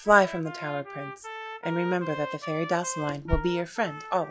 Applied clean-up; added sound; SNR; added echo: classical method log-MMSE.